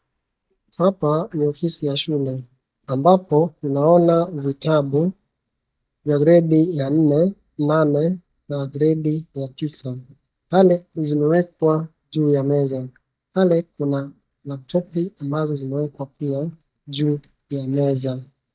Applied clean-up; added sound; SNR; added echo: neural mask model DeepFilterNet 3.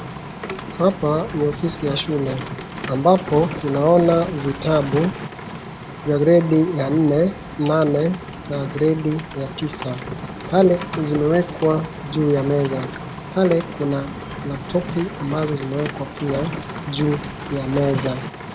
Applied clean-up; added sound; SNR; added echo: none; Rain; 10 dB; none.